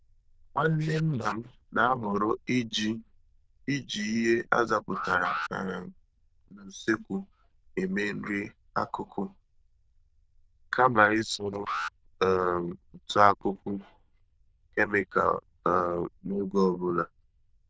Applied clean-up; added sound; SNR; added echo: neural diffusion model UNIVERSE++.